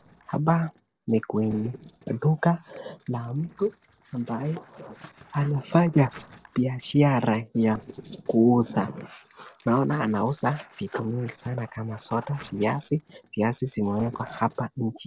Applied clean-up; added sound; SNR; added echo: neural separator model SepFormer DNS4.